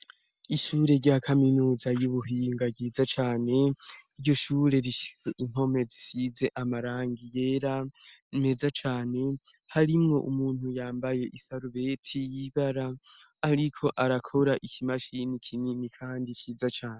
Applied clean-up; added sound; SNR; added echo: none; none; none; none.